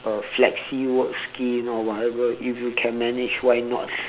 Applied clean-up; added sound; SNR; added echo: none; none; none; none.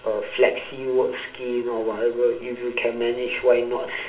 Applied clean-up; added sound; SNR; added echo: none; none; none; reverberation time 0.6 s.